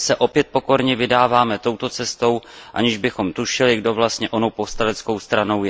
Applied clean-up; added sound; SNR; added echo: none; none; none; none.